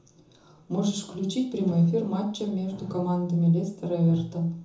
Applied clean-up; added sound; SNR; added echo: none; none; none; reverberation time 0.6 s.